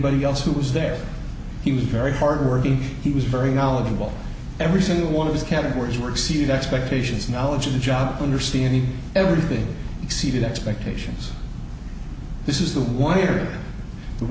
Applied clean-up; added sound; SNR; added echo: none; none; none; none.